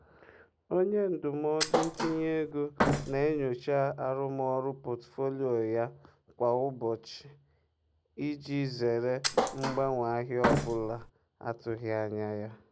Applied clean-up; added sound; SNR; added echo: none; Thump, thud; -1 dB; none.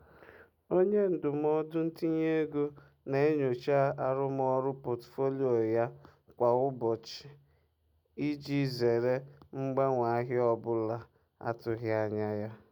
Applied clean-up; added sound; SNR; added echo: none; none; none; none.